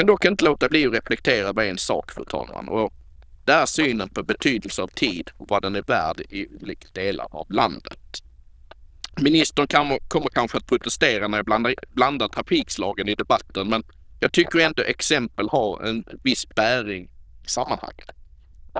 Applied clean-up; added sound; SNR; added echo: neural diffusion model UNIVERSE++.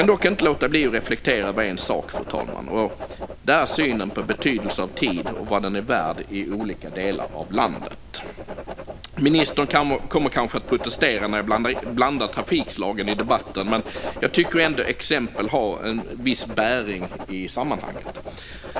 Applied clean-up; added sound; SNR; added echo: none; Writing; 10 dB; none.